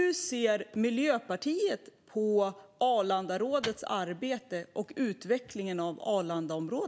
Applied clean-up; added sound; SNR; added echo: none; Microwave oven; 16 dB; none.